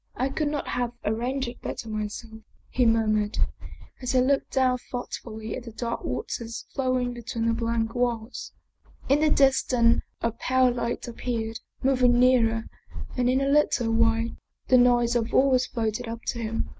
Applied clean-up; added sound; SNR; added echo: none; none; none; none.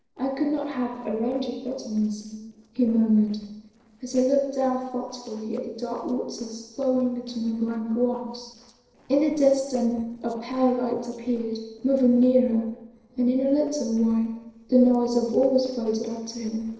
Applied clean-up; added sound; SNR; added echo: neural separator model SepFormer DNS4.